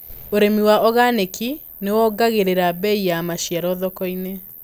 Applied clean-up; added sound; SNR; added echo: none; Cricket; 20 dB; none.